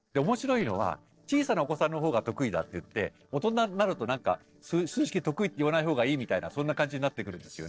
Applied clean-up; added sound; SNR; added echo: neural separator model SepFormer DNS4.